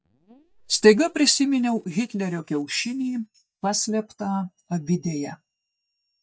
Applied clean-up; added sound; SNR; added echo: neural mask model DeepFilterNet 3.